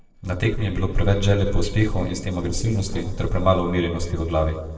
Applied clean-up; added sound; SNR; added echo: neural separator model SepFormer DNS4.